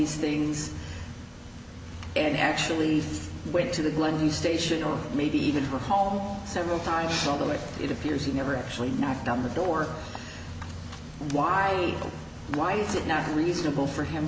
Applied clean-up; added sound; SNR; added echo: none; none; none; none.